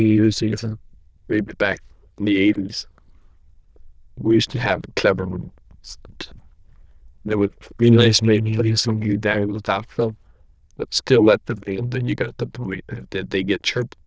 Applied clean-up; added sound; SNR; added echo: neural diffusion model UNIVERSE++.